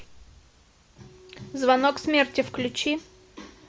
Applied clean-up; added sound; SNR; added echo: none; none; none; none.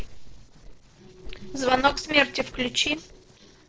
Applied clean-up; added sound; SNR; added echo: neural separator model SepFormer DNS4.